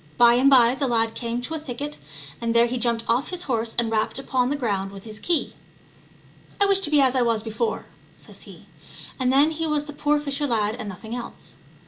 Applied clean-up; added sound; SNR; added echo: none; none; none; none.